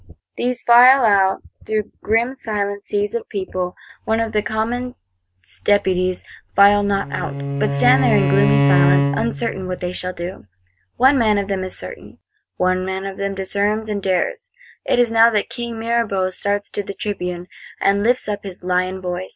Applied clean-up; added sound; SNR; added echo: none; Bowed string instrument; -1 dB; none.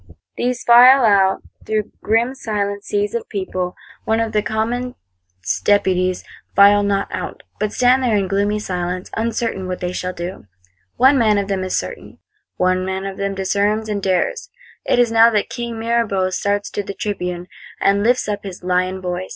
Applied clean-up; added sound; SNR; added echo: none; none; none; none.